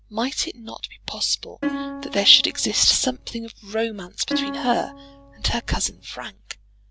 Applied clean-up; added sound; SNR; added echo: none; Plucked string instrument; 7 dB; none.